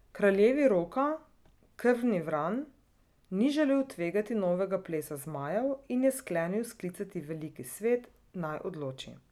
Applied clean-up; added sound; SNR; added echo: none; none; none; none.